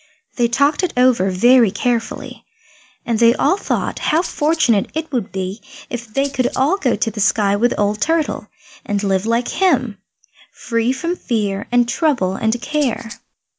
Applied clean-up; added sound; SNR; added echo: none; Rattle (instrument); 18 dB; none.